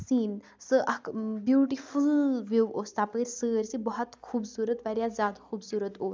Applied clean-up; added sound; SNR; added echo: none; none; none; none.